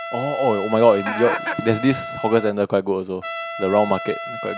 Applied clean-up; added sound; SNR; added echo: none; Trumpet + Chicken, rooster; 9 dB; none.